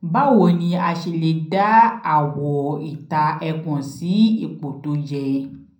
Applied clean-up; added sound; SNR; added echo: none; none; none; reverberation time 0.6 s.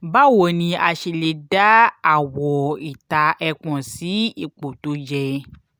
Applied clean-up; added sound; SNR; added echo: none; none; none; none.